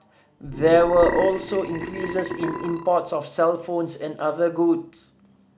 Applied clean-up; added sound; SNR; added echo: none; Burping, eructation; 8 dB; none.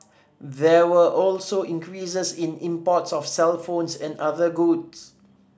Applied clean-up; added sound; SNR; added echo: none; none; none; none.